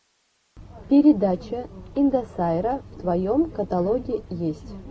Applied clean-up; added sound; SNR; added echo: none; none; none; none.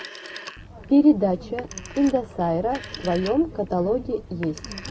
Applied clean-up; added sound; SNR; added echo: none; Telephone; 17 dB; none.